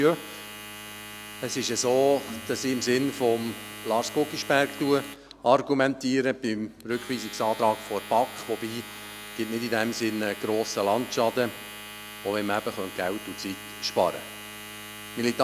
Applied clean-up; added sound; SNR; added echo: none; Domestic sounds, home sounds; 13 dB; none.